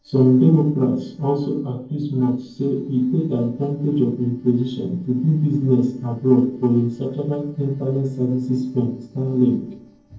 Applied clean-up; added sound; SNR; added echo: neural separator model SepFormer DNS4.